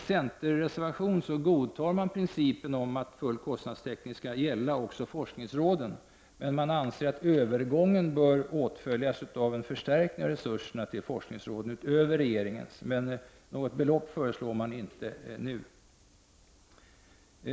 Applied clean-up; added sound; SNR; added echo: none; none; none; none.